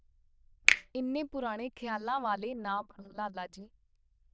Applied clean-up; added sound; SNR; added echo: neural diffusion model UNIVERSE++.